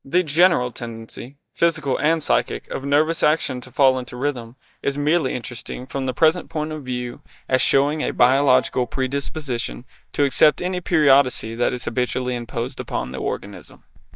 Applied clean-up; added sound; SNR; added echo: neural mask model DeepFilterNet 3.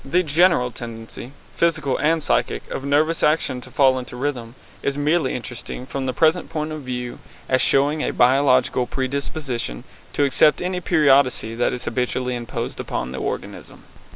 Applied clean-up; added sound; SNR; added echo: none; none; none; none.